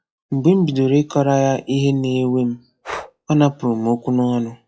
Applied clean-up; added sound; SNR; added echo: classical method log-MMSE.